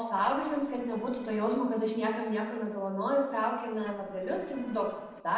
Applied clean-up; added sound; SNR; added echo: neural separator model SepFormer DNS4.